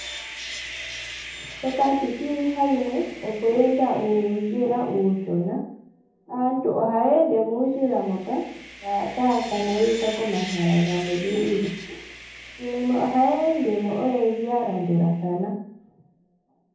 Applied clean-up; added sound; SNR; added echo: none; Sawing; 16 dB; reverberation time 0.7 s.